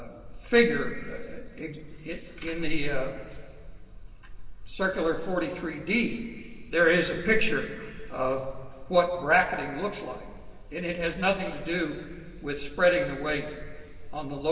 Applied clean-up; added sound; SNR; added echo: none; none; none; reverberation time 2.3 s.